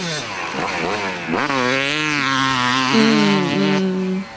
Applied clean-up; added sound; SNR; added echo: none; Motorcycle; -2 dB; none.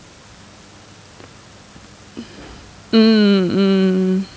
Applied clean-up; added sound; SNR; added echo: none; none; none; none.